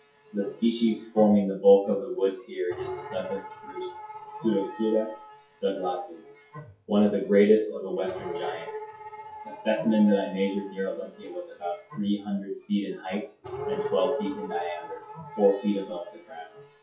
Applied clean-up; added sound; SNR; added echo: classical method WPE with log-MMSE.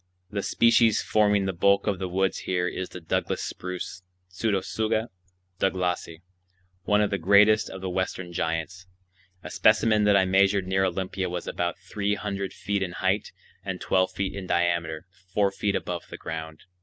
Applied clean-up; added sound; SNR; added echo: none; none; none; none.